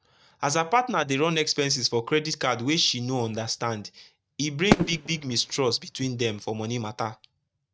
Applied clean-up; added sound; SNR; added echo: neural mask model RNNoise.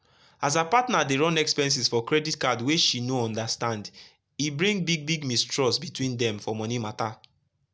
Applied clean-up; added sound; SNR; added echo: none; none; none; none.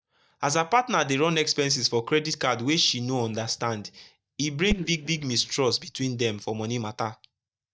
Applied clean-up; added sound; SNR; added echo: neural mask model DeepFilterNet 3.